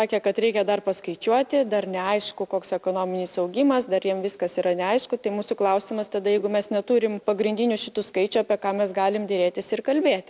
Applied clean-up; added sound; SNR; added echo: none; none; none; none.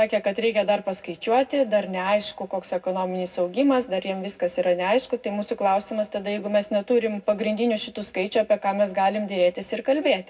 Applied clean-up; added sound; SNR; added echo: none; none; none; reverberation time 0.3 s.